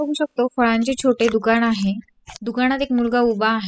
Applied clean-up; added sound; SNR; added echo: classical method spectral subtraction.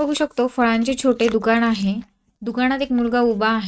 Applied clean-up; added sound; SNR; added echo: neural mask model RNNoise.